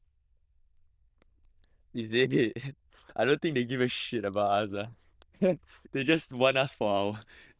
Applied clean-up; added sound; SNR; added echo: neural diffusion model UNIVERSE++.